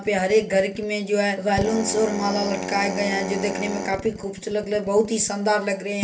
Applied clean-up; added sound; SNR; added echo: none; Drill; 10 dB; reverberation time 0.3 s.